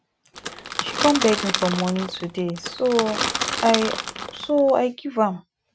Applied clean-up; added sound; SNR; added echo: none; Crackle / Crushing; 5 dB; none.